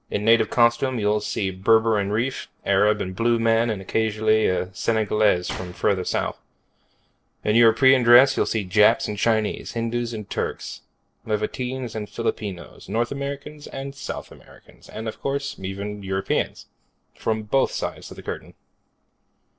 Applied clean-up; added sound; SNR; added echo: neural separator model SepFormer DNS4.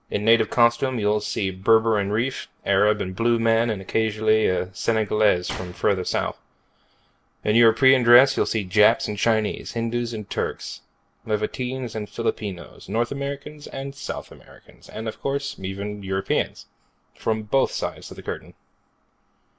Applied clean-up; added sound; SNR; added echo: none; Gunshot, gunfire; 20 dB; none.